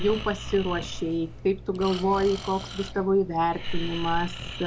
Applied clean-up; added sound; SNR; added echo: none; Breathing; 7 dB; none.